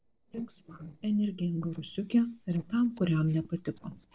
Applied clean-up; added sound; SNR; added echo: neural separator model SepFormer DNS4.